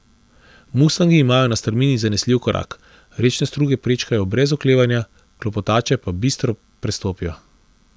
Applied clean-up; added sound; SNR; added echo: none; none; none; none.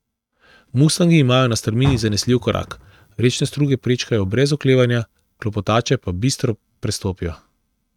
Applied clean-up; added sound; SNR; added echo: neural mask model RNNoise.